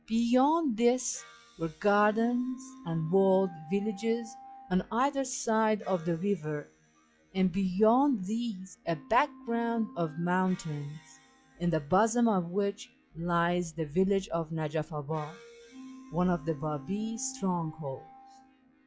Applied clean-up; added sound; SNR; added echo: classical method log-MMSE.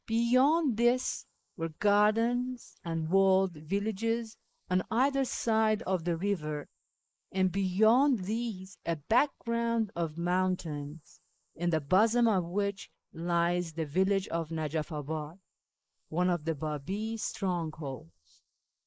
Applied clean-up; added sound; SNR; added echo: neural mask model Resemble Enhance denoiser.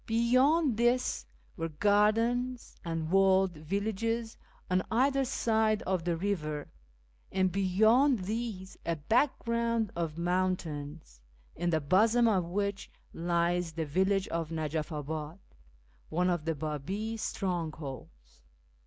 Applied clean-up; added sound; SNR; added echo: none; none; none; none.